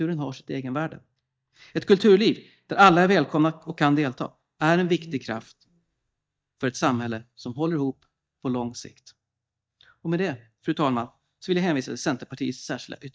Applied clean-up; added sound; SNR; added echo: neural mask model DeepFilterNet 3.